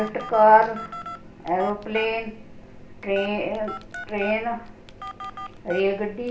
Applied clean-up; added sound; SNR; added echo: none; Telephone; 14 dB; reverberation time 0.5 s.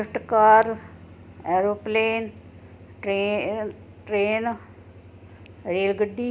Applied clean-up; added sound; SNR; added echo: none; none; none; none.